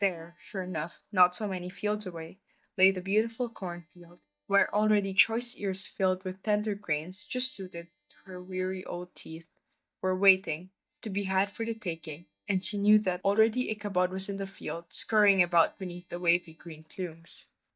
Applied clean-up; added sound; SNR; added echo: neural mask model DeepFilterNet 3.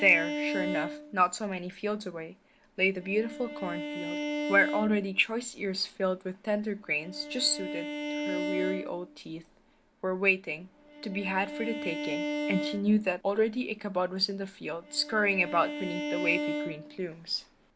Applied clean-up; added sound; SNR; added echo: none; Bowed string instrument; 6 dB; none.